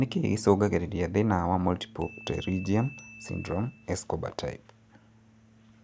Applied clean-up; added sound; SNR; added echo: none; Glass / Bell + Bass guitar; 19 dB; none.